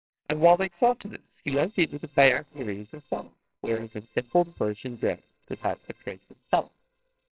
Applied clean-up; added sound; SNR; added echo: neural separator model SepFormer WHAMR!.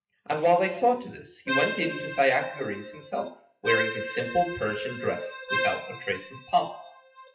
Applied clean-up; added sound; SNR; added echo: classical method WPE with log-MMSE.